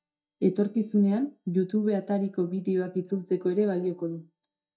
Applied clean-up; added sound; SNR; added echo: neural mask model DeepFilterNet 3.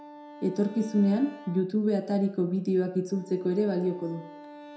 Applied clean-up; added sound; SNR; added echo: none; Wind instrument, woodwind instrument; 19 dB; reverberation time 0.6 s.